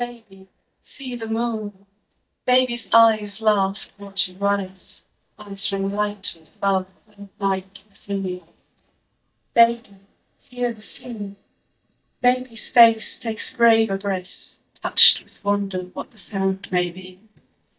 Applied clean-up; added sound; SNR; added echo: neural mask model DeepFilterNet 3.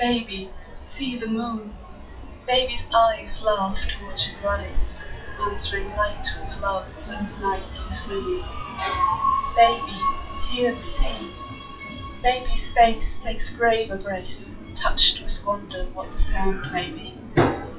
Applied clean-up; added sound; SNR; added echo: classical method WPE with log-MMSE.